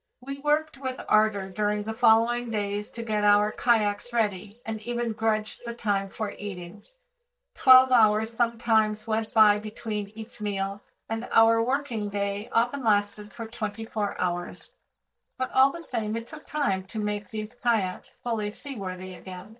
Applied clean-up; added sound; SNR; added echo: neural mask model DeepFilterNet 3.